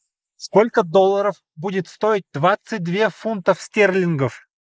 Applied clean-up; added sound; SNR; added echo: neural mask model Resemble Enhance denoiser.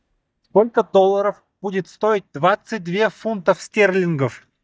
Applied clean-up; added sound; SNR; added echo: neural mask model DeepFilterNet 3.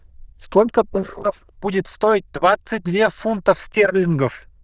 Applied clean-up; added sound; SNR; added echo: neural diffusion model UNIVERSE++.